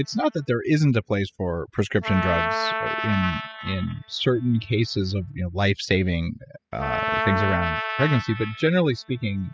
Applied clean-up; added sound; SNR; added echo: classical method spectral subtraction.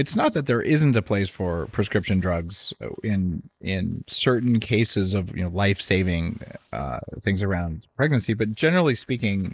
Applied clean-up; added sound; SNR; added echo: neural mask model Resemble Enhance denoiser.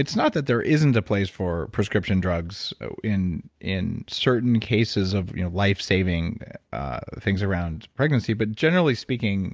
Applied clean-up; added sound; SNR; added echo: none; none; none; none.